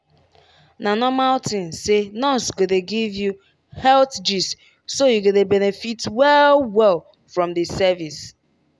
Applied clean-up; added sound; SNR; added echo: none; none; none; none.